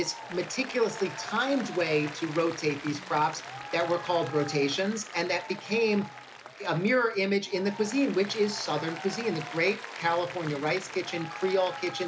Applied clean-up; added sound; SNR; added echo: none; Applause; 12 dB; none.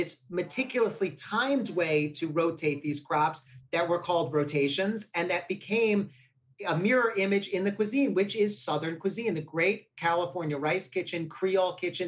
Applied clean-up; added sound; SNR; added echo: none; none; none; none.